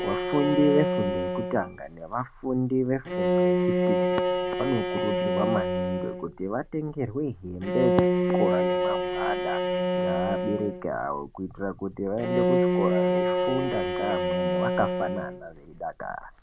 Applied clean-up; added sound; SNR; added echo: none; Bowed string instrument; -3 dB; none.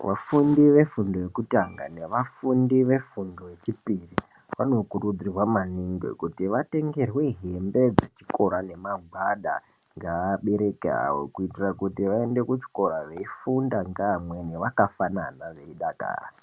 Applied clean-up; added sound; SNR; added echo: none; none; none; none.